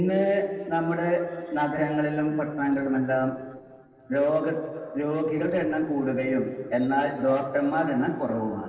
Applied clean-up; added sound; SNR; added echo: neural separator model SepFormer DNS4.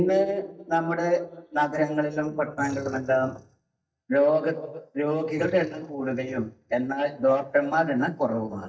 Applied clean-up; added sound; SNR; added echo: neural mask model DeepFilterNet 3.